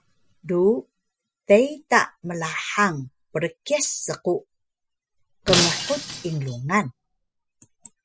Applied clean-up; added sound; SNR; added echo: classical method spectral subtraction.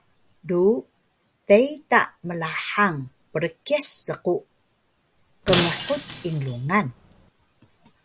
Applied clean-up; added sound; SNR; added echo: none; Shatter; 2 dB; none.